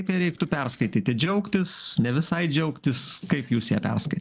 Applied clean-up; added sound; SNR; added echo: neural separator model SepFormer DNS4.